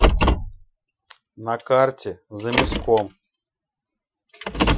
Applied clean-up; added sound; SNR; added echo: classical method Wiener filter.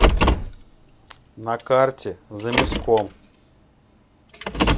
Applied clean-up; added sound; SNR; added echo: none; Car; -2 dB; none.